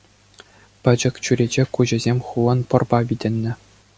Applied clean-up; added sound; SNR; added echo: none; none; none; none.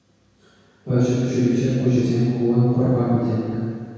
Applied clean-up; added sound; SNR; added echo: none; none; none; reverberation time 2.0 s.